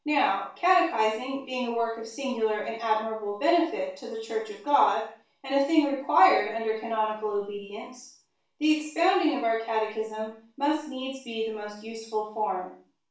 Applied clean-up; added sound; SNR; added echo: none; none; none; reverberation time 0.4 s.